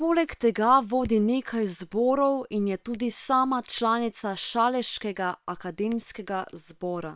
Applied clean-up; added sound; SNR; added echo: neural separator model SepFormer WHAM!.